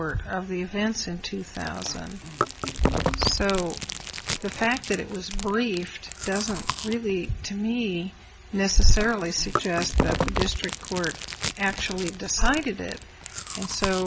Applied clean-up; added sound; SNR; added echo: none; Chewing, mastication; 5 dB; none.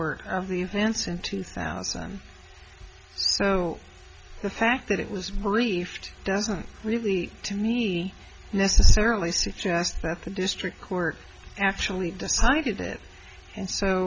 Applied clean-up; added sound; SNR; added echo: none; none; none; none.